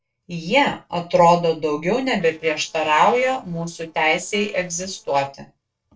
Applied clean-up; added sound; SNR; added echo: neural separator model SepFormer DNS4.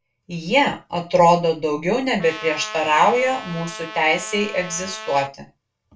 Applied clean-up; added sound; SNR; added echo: none; Trumpet; 14 dB; reverberation time 0.3 s.